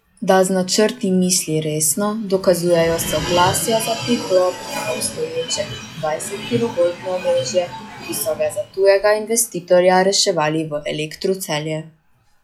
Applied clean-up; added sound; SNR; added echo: classical method log-MMSE.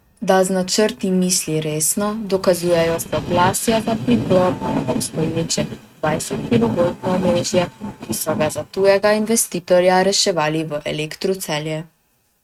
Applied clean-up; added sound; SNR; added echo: neural mask model RNNoise.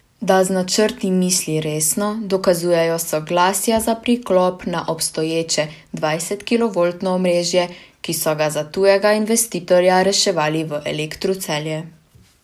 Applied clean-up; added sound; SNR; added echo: none; none; none; none.